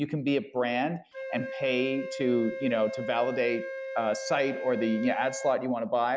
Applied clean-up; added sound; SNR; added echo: none; Wind instrument, woodwind instrument; 9 dB; none.